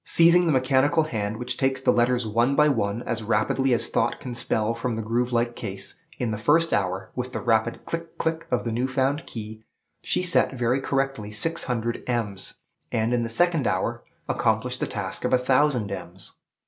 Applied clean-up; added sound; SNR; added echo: none; none; none; none.